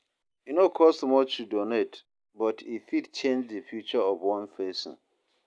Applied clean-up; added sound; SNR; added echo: none; none; none; none.